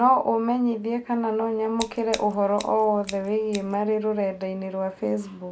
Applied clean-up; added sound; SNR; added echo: none; Scissors; 15 dB; none.